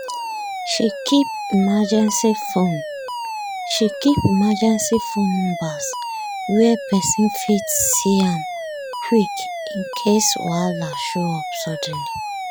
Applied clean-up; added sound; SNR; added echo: none; Alarm; 7 dB; none.